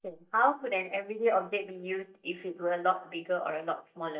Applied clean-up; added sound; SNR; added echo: neural mask model DeepFilterNet 3.